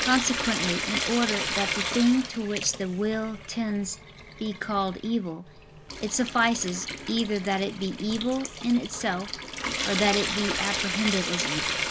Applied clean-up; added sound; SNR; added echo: none; Trickle, dribble / Sink (filling or washing) / Water tap, faucet; 4 dB; none.